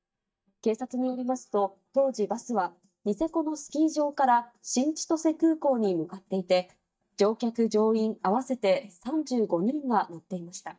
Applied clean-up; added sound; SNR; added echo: neural mask model DeepFilterNet 3.